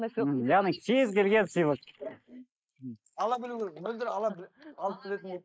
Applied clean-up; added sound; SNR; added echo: neural mask model Resemble Enhance denoiser.